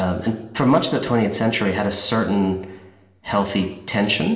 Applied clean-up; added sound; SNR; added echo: none; none; none; reverberation time 0.9 s.